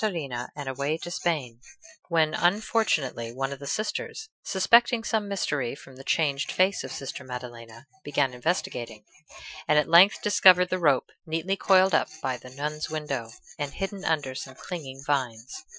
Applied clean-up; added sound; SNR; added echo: classical method Wiener filter.